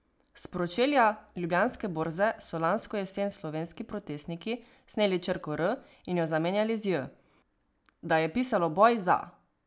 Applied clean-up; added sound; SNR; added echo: none; none; none; none.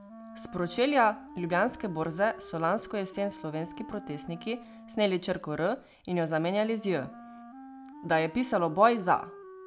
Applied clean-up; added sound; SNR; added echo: none; Wind instrument, woodwind instrument; 17 dB; none.